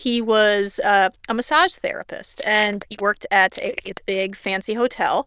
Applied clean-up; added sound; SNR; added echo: neural diffusion model UNIVERSE++.